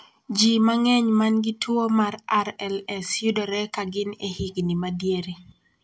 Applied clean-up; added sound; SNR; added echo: none; none; none; none.